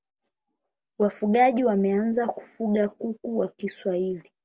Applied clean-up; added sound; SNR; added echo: none; none; none; none.